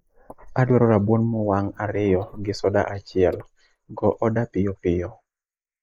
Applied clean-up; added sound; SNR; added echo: neural mask model Resemble Enhance denoiser.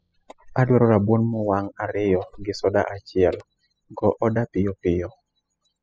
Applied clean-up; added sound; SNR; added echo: classical method spectral subtraction.